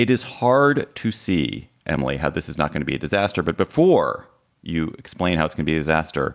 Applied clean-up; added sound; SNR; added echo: none; none; none; none.